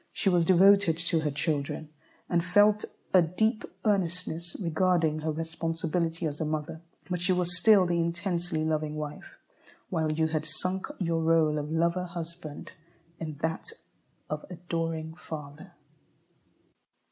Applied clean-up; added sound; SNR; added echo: none; none; none; none.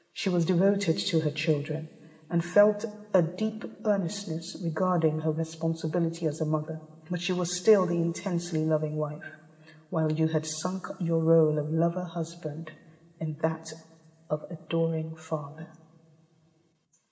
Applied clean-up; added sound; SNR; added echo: none; none; none; reverberation time 2.2 s.